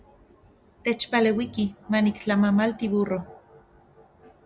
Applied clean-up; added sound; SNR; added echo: none; none; none; none.